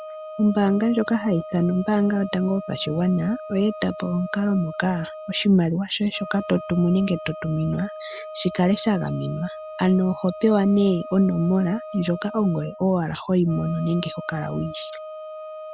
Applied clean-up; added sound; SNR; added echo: none; Wind instrument, woodwind instrument; 14 dB; none.